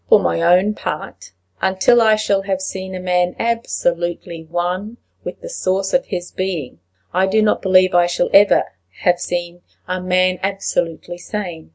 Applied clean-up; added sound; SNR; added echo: none; none; none; none.